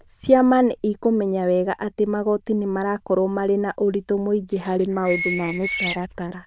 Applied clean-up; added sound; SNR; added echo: neural diffusion model UNIVERSE++.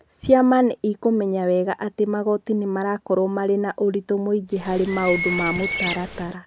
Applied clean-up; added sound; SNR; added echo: none; Bird; 7 dB; none.